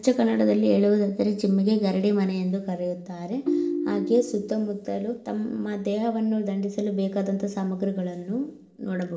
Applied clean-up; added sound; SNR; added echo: none; Ringtone; 4 dB; reverberation time 1.7 s.